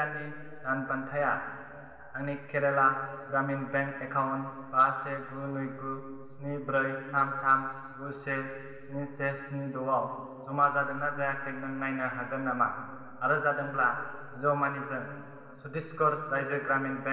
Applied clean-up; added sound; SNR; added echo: none; none; none; reverberation time 2.6 s.